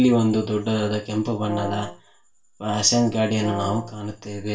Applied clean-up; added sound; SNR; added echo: none; Brass instrument; 12 dB; reverberation time 0.3 s.